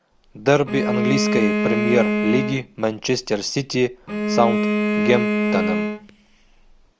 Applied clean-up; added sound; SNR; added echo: none; Bowed string instrument; 0 dB; none.